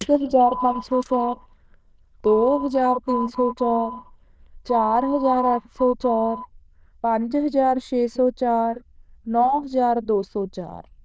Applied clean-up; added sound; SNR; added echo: neural diffusion model UNIVERSE++.